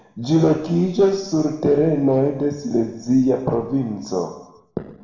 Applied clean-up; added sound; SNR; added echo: none; none; none; reverberation time 0.9 s.